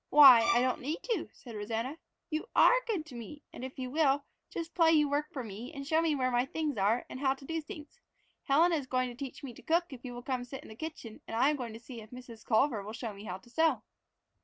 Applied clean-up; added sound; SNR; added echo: none; Bowed string instrument; 5 dB; none.